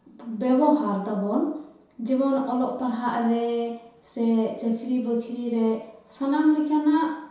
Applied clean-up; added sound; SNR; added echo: none; none; none; reverberation time 0.7 s.